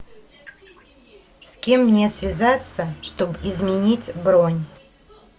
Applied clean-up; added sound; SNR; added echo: none; Accelerating, revving, vroom / Car; 18 dB; none.